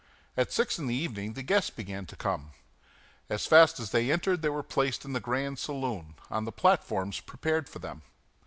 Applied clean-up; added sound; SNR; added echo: none; none; none; none.